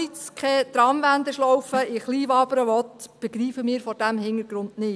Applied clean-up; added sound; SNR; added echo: none; Snare drum; 20 dB; none.